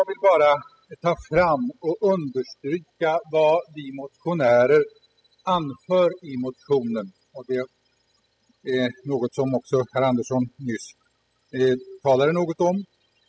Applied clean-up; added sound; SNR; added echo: classical method spectral subtraction.